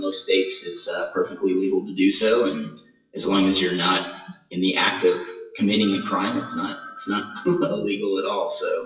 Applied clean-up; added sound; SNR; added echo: classical method WPE with log-MMSE.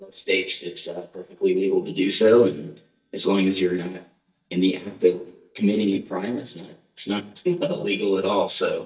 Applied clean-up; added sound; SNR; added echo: neural mask model DeepFilterNet 3.